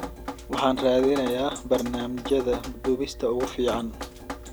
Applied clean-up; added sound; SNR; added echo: none; Drip; 10 dB; none.